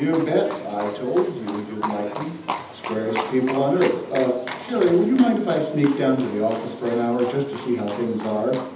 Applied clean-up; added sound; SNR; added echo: none; Livestock, farm animals, working animals; 12 dB; reverberation time 0.8 s.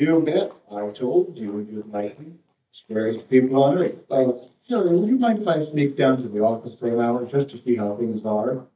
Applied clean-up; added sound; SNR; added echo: neural mask model DeepFilterNet 3.